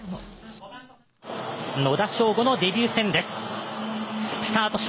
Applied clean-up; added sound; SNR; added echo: none; none; none; none.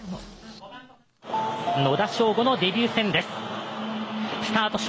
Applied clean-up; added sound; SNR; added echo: none; Telephone; 7 dB; none.